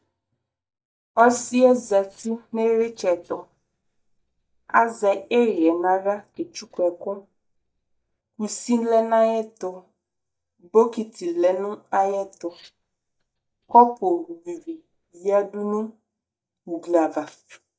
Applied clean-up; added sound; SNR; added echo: neural mask model DeepFilterNet 3.